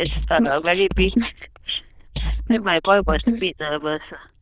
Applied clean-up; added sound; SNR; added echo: neural diffusion model UNIVERSE++.